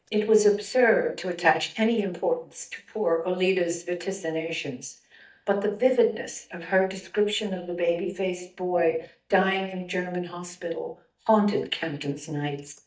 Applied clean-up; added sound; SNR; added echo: neural mask model DeepFilterNet 3.